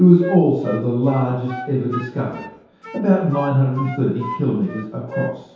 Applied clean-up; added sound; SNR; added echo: none; Wind instrument, woodwind instrument; 14 dB; reverberation time 0.8 s.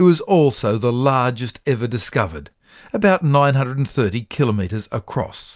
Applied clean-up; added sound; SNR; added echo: none; none; none; none.